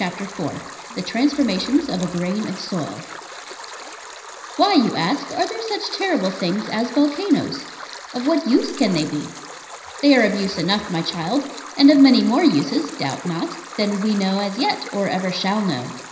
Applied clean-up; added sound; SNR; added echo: none; Stream; 15 dB; reverberation time 0.9 s.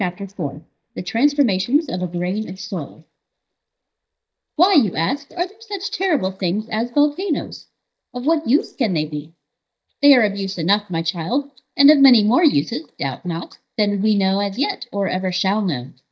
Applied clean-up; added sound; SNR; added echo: neural mask model DeepFilterNet 3.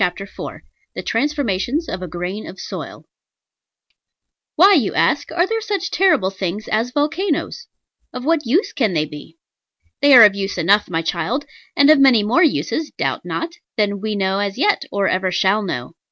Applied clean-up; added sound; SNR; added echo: none; none; none; none.